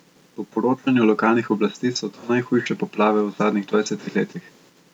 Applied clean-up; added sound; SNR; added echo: none; none; none; none.